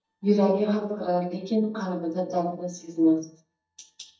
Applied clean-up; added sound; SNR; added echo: neural mask model DeepFilterNet 3.